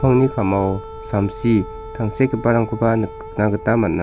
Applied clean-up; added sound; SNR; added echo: none; Wind instrument, woodwind instrument; 15 dB; none.